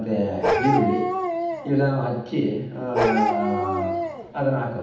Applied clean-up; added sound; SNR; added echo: none; Bark; 0 dB; reverberation time 0.8 s.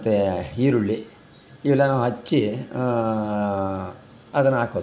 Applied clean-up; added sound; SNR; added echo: none; none; none; none.